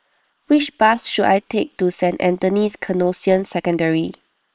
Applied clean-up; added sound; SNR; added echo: neural separator model SepFormer WHAM!.